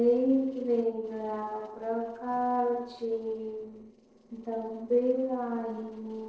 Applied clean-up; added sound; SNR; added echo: neural separator model SepFormer DNS4.